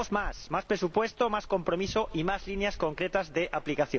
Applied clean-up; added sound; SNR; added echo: none; Rain; 14 dB; none.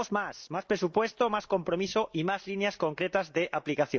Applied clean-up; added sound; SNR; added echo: neural mask model DeepFilterNet 3.